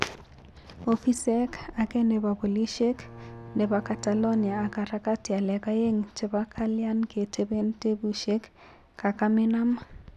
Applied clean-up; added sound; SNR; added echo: none; Bowed string instrument; 17 dB; none.